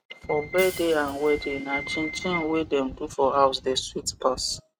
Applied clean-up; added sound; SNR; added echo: none; Wind + Hi-hat; 18 dB; none.